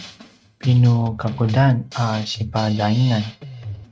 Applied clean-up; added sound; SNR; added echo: neural mask model RNNoise.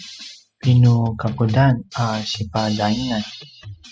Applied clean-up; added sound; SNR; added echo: classical method spectral subtraction.